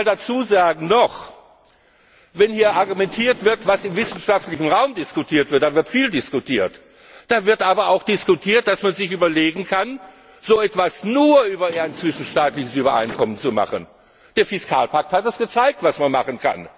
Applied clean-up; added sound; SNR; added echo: none; Drawer open or close; 19 dB; none.